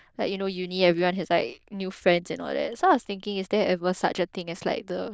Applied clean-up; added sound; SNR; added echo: neural diffusion model UNIVERSE++.